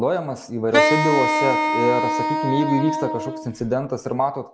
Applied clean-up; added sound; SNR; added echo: none; Wind instrument, woodwind instrument; -1 dB; none.